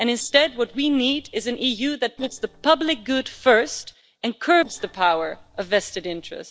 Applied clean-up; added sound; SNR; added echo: neural separator model SepFormer DNS4.